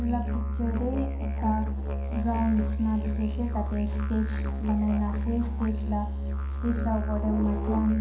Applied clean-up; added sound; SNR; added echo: none; Musical instrument; -1 dB; reverberation time 0.5 s.